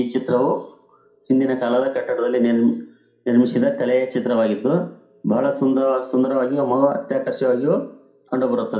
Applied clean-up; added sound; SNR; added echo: none; none; none; reverberation time 0.5 s.